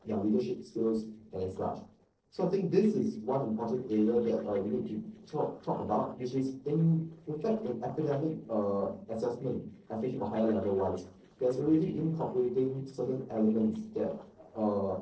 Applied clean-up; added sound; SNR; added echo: neural separator model SepFormer DNS4.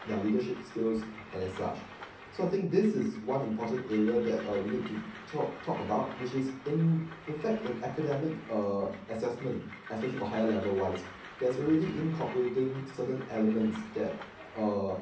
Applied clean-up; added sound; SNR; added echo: none; Train; 16 dB; reverberation time 0.6 s.